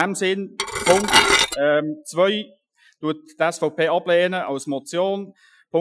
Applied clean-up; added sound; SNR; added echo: classical method Wiener filter.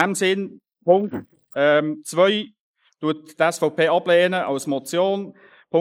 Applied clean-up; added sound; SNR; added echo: neural mask model Resemble Enhance denoiser.